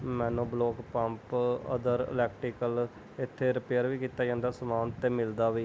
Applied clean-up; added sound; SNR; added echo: none; none; none; none.